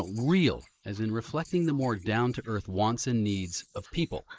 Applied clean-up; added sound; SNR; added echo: neural mask model Resemble Enhance denoiser.